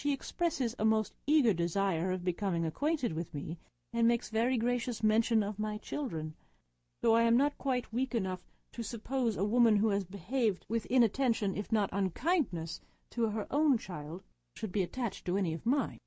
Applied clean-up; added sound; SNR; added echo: none; none; none; none.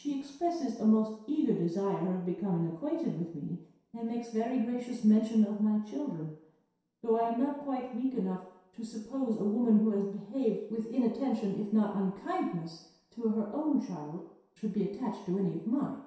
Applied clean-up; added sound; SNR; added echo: none; none; none; reverberation time 0.7 s.